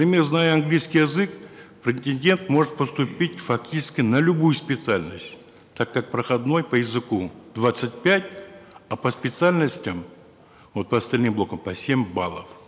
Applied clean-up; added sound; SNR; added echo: none; none; none; none.